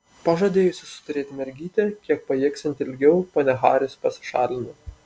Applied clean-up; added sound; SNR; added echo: none; none; none; none.